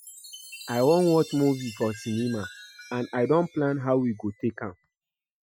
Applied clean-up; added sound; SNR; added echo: classical method Wiener filter.